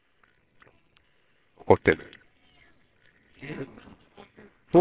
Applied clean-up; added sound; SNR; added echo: neural separator model SepFormer WHAMR!.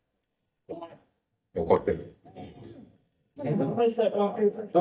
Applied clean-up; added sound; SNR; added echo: neural mask model DeepFilterNet 3.